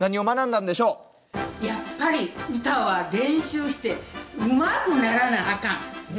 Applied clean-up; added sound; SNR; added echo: none; none; none; none.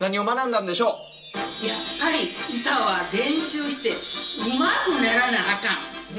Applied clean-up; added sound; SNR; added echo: none; Wind chime; 13 dB; reverberation time 0.2 s.